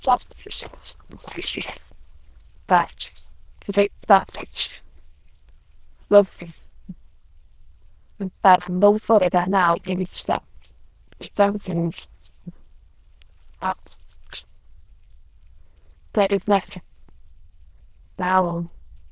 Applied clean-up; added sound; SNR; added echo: neural diffusion model UNIVERSE++.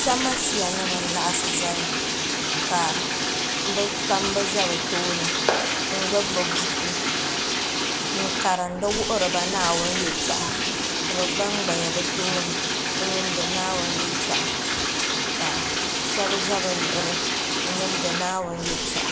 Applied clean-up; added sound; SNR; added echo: none; Bathtub (filling or washing) + Clapping; -4 dB; none.